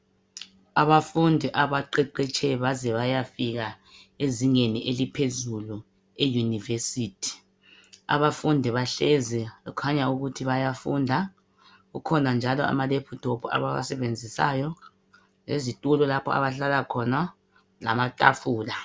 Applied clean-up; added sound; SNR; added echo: none; none; none; none.